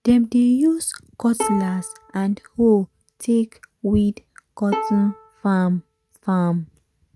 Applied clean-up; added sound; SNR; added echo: neural mask model RNNoise.